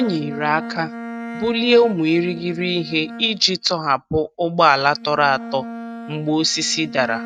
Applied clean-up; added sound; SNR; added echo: neural mask model RNNoise.